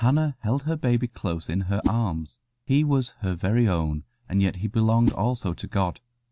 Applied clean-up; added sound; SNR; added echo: none; Whoosh, swoosh, swish; 11 dB; none.